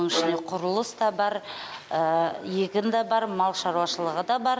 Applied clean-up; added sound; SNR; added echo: none; Bowed string instrument; 7 dB; none.